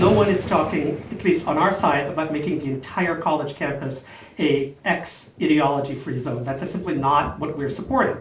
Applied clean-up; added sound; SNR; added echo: none; Thunder; 13 dB; reverberation time 0.3 s.